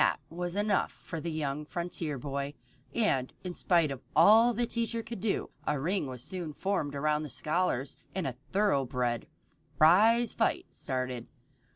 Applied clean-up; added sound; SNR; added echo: none; none; none; none.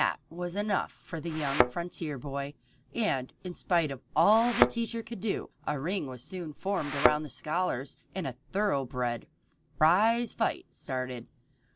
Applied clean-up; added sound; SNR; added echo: none; Thump, thud; 0 dB; none.